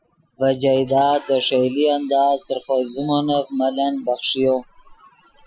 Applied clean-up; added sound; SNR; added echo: classical method Wiener filter.